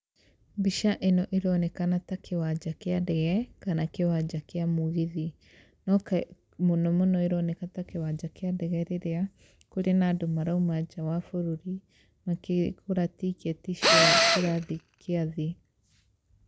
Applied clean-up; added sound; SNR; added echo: none; Tools; -4 dB; none.